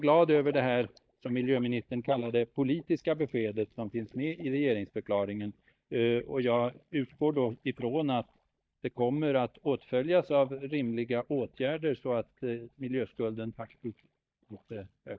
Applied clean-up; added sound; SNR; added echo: neural mask model DeepFilterNet 3.